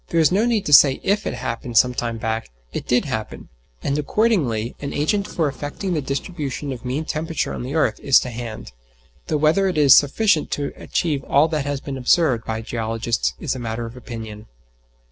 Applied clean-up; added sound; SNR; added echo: neural separator model SepFormer DNS4.